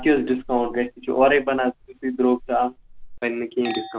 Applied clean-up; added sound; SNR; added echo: none; Chink, clink; 17 dB; none.